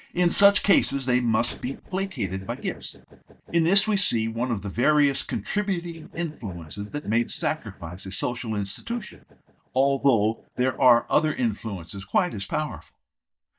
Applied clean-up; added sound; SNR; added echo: neural mask model DeepFilterNet 3.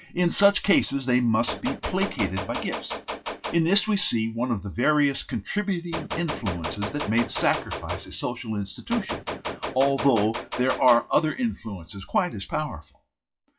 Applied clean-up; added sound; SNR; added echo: classical method WPE with log-MMSE.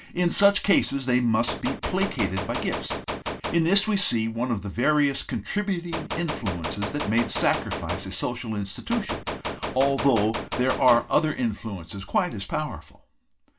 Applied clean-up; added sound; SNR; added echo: none; Gunshot, gunfire; 6 dB; reverberation time 0.2 s.